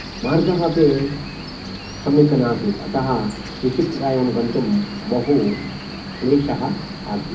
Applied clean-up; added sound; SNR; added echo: none; Cricket; 14 dB; reverberation time 0.3 s.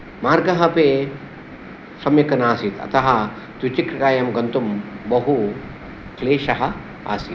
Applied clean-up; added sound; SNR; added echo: none; none; none; none.